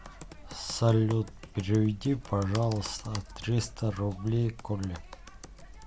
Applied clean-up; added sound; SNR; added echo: none; Computer keyboard; 19 dB; none.